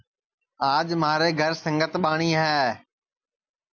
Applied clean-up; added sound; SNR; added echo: none; none; none; none.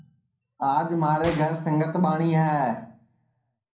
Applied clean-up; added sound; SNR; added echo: none; Gunshot, gunfire; 19 dB; reverberation time 0.6 s.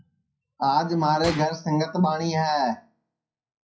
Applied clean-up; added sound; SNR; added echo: classical method WPE with log-MMSE.